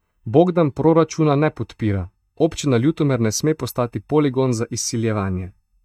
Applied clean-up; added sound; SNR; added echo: neural mask model DeepFilterNet 3.